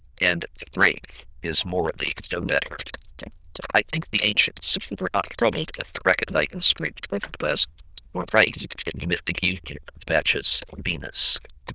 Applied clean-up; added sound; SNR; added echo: neural diffusion model UNIVERSE++.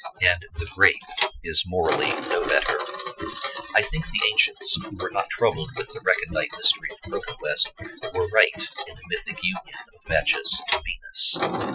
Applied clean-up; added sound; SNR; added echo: classical method Wiener filter.